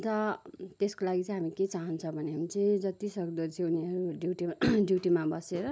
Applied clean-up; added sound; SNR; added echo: none; none; none; none.